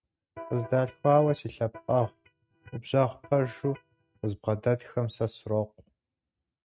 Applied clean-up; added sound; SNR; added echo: neural mask model RNNoise.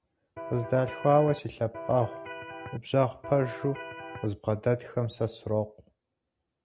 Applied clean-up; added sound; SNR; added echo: none; Electric guitar; 11 dB; none.